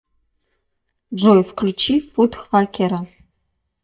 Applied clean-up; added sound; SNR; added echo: neural mask model DeepFilterNet 3.